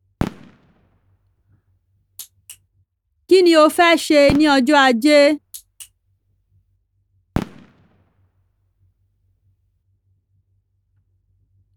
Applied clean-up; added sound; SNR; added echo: none; Fireworks; 13 dB; none.